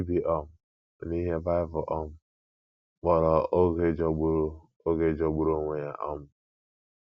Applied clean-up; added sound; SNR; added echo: none; none; none; none.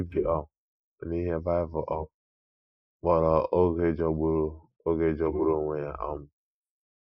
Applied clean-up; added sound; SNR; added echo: neural mask model Resemble Enhance denoiser.